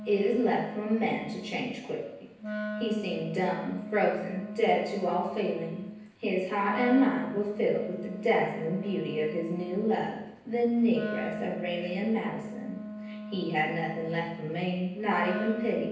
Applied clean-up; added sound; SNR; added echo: none; Wind instrument, woodwind instrument; 9 dB; reverberation time 0.9 s.